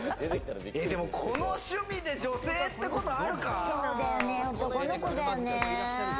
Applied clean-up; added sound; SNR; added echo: none; Hands; 16 dB; none.